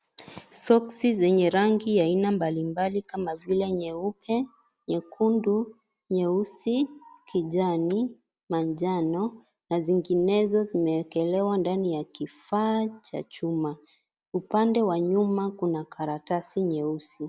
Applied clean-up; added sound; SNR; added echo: none; none; none; none.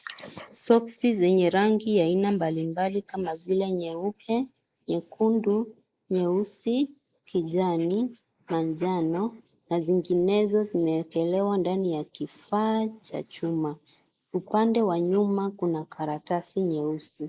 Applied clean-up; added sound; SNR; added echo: neural mask model Resemble Enhance denoiser.